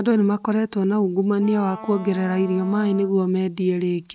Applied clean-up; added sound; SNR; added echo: none; Wind instrument, woodwind instrument; 18 dB; none.